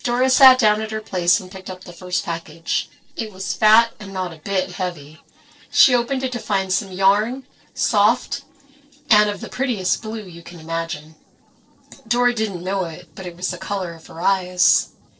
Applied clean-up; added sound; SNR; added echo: neural separator model SepFormer DNS4.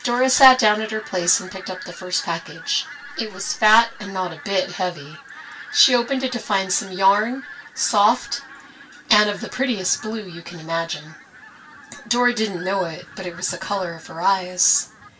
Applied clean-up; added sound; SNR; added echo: none; Fowl; 17 dB; reverberation time 0.2 s.